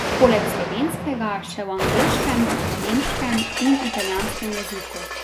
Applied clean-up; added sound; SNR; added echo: none; Explosion; 1 dB; none.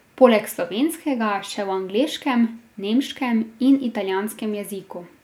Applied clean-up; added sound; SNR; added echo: none; none; none; none.